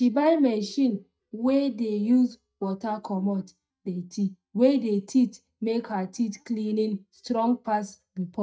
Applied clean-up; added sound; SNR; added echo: neural mask model DeepFilterNet 3.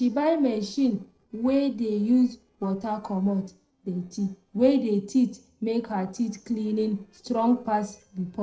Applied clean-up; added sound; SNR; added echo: neural separator model SepFormer DNS4.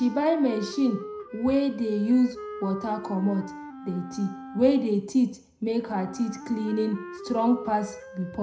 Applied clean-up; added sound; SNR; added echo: none; Wind instrument, woodwind instrument; 14 dB; reverberation time 0.4 s.